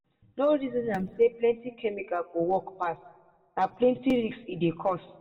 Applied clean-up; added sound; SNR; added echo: none; none; none; reverberation time 0.5 s.